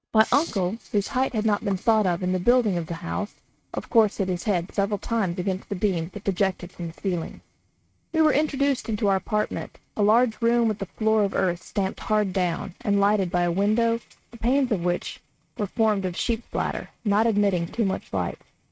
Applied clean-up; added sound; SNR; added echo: neural mask model RNNoise.